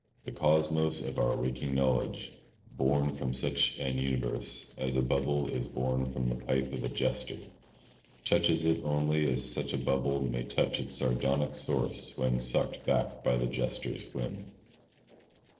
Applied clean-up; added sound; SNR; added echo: neural separator model SepFormer DNS4.